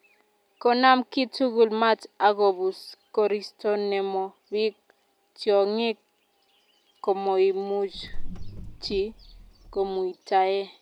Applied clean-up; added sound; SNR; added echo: none; Car; 8 dB; none.